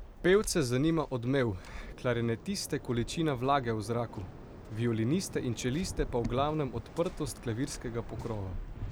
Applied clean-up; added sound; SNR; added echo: none; Waves, surf; 11 dB; none.